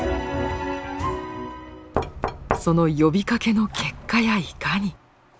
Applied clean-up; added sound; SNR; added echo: none; Knock; 7 dB; none.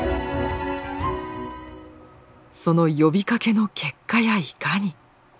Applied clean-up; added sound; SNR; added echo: none; none; none; none.